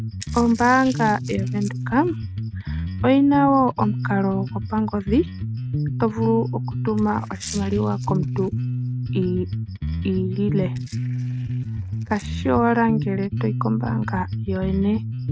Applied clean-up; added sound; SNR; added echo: neural mask model RNNoise.